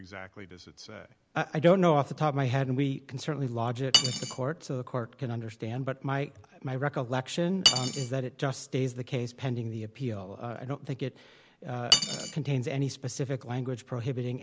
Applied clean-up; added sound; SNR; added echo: none; Cutlery, silverware; 1 dB; none.